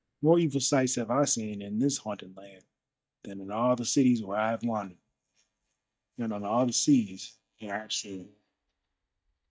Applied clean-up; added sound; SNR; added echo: neural mask model DeepFilterNet 3.